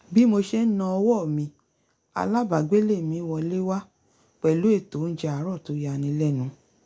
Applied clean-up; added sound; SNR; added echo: none; none; none; none.